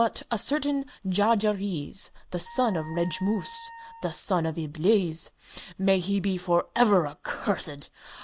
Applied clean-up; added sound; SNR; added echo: none; Wind instrument, woodwind instrument; 17 dB; none.